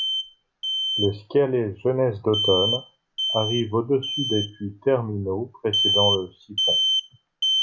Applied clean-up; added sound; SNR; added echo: none; Alarm; 1 dB; none.